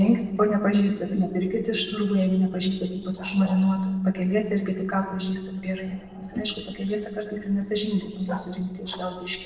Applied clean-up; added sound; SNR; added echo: neural separator model SepFormer DNS4.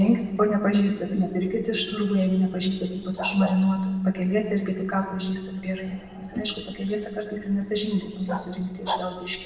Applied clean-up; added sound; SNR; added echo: none; Bark; 15 dB; reverberation time 1.9 s.